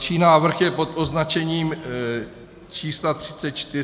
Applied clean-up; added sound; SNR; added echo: none; none; none; none.